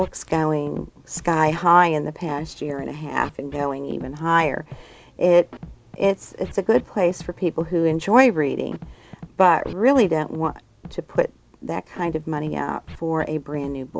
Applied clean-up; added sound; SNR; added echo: none; Scratching (performance technique); 20 dB; none.